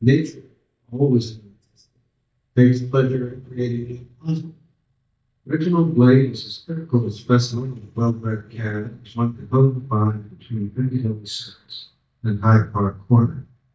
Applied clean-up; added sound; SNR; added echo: neural mask model DeepFilterNet 3.